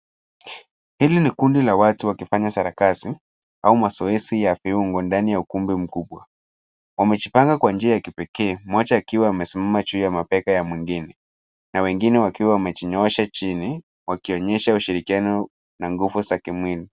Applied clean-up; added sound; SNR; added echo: none; none; none; none.